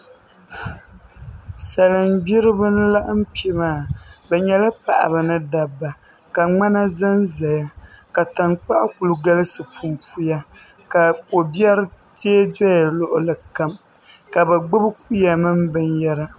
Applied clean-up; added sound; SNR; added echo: none; none; none; none.